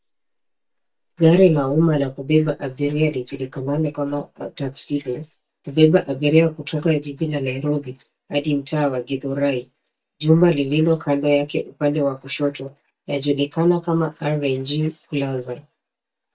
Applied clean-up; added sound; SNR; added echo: neural mask model DeepFilterNet 3.